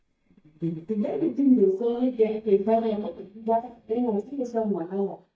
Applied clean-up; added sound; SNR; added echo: neural mask model DeepFilterNet 3.